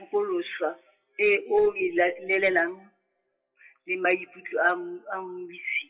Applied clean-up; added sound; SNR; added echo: classical method WPE with log-MMSE.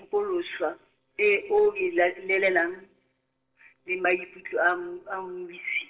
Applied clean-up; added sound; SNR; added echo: neural separator model SepFormer DNS4.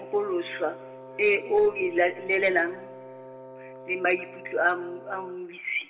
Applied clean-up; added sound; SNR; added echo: none; Wind instrument, woodwind instrument; 16 dB; reverberation time 2.9 s.